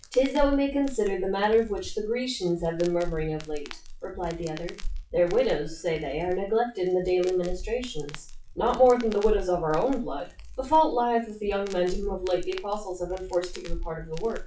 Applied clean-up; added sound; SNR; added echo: classical method WPE with log-MMSE.